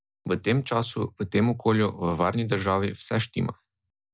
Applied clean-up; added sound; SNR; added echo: none; none; none; none.